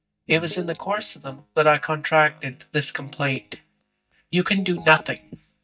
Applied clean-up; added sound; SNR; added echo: neural mask model DeepFilterNet 3.